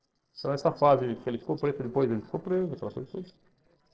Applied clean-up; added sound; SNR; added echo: neural separator model SepFormer DNS4.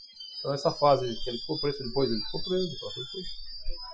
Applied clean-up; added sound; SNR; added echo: classical method Wiener filter.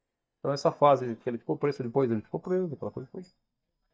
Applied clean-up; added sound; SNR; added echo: neural mask model DeepFilterNet 3.